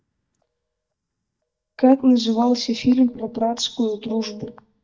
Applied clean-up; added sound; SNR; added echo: neural mask model DeepFilterNet 3.